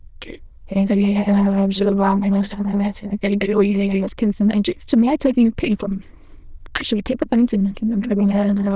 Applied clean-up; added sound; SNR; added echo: neural diffusion model UNIVERSE++.